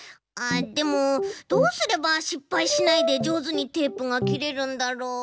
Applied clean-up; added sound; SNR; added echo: none; none; none; none.